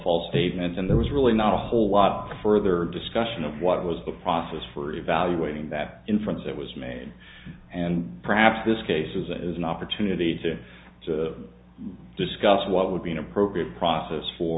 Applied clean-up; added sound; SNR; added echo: none; Boom; 15 dB; none.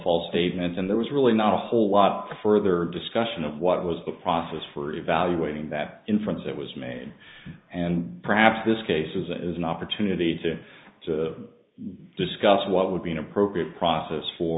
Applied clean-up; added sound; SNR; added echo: neural mask model Resemble Enhance denoiser.